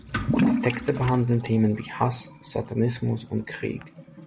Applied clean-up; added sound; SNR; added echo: none; Toilet flush / Liquid; 4 dB; none.